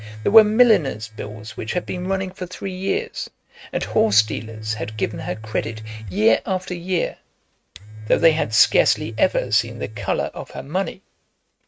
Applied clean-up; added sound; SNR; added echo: neural mask model RNNoise.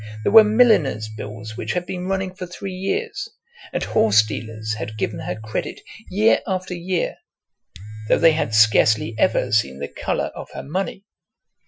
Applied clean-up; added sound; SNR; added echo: classical method Wiener filter.